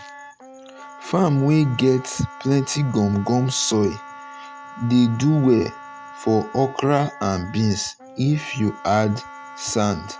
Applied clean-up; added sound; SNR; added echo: none; Wind instrument, woodwind instrument; 18 dB; none.